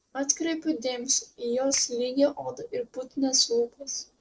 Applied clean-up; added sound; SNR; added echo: neural separator model SepFormer DNS4.